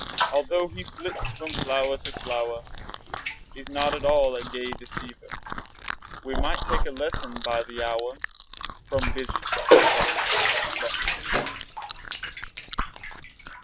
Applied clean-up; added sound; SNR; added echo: none; Chewing, mastication + Bathtub (filling or washing); -4 dB; none.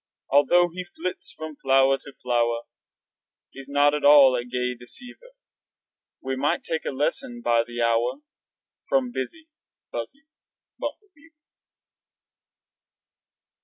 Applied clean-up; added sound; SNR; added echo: none; none; none; none.